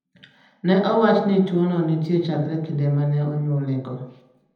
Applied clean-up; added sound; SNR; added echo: none; none; none; reverberation time 0.8 s.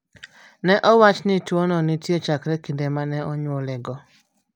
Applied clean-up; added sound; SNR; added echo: none; none; none; none.